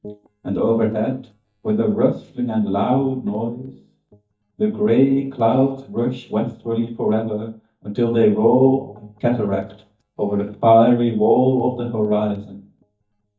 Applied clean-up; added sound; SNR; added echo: neural mask model DeepFilterNet 3.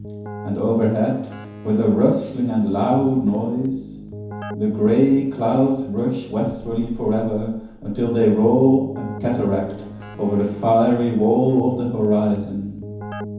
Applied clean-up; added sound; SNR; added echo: none; Keyboard (musical); 15 dB; reverberation time 0.9 s.